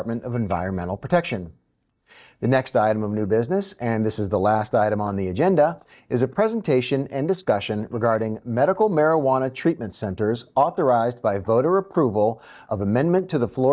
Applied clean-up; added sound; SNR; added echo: neural mask model DeepFilterNet 3.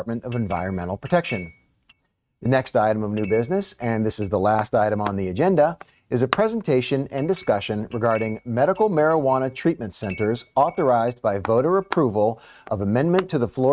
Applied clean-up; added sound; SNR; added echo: neural mask model RNNoise.